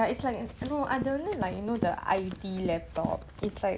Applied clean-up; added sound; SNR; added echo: none; Run; 9 dB; none.